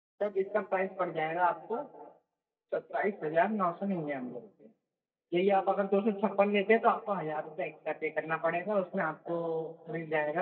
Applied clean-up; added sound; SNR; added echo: neural mask model DeepFilterNet 3.